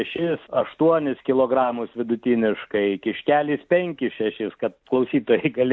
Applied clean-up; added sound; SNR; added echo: none; none; none; none.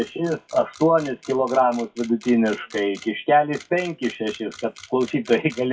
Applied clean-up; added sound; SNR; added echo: classical method WPE with log-MMSE.